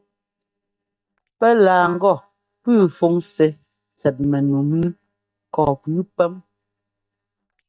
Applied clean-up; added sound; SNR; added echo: neural mask model DeepFilterNet 3.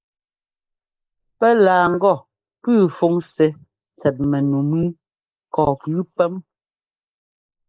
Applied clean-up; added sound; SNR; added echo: neural mask model Resemble Enhance denoiser.